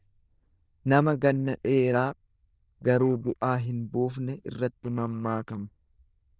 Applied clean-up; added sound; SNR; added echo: neural diffusion model UNIVERSE++.